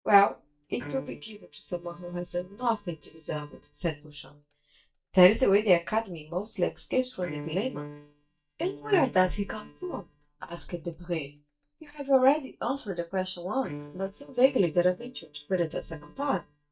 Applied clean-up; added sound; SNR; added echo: neural mask model DeepFilterNet 3.